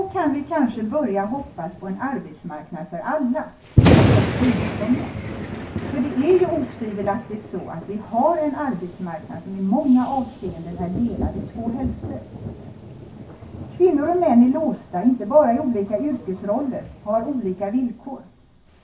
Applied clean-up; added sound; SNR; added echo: none; Thunder; 4 dB; reverberation time 0.3 s.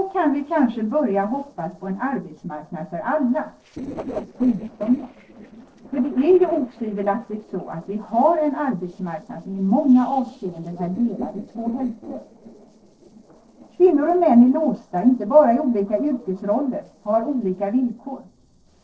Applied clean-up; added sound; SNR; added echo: neural separator model SepFormer DNS4.